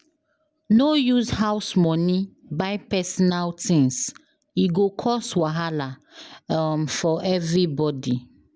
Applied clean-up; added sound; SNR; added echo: none; none; none; none.